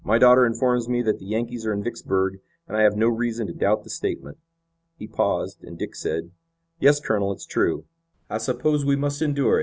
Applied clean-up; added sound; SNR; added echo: none; none; none; none.